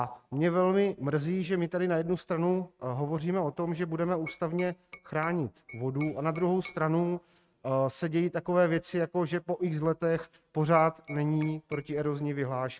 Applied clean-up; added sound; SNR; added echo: neural mask model RNNoise.